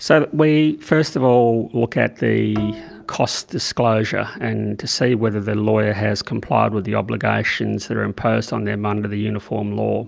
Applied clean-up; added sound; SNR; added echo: none; Bowed string instrument; 18 dB; none.